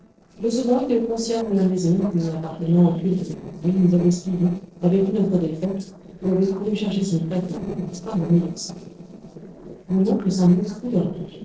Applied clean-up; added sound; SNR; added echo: neural separator model SepFormer DNS4.